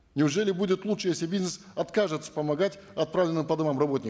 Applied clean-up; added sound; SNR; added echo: none; none; none; none.